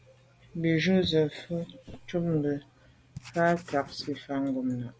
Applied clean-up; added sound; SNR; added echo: none; Writing; 17 dB; none.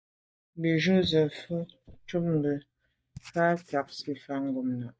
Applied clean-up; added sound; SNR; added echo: neural mask model DeepFilterNet 3.